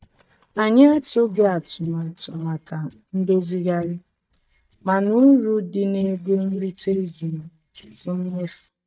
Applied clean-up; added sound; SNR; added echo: neural mask model DeepFilterNet 3.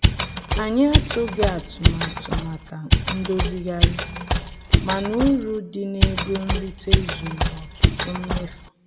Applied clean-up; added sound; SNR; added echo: none; Mechanisms; -4 dB; reverberation time 1.3 s.